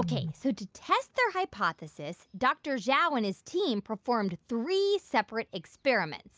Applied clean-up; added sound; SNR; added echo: none; none; none; none.